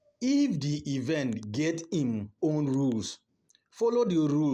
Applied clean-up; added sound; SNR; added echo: none; none; none; none.